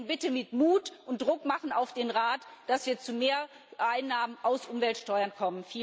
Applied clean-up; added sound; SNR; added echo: none; none; none; none.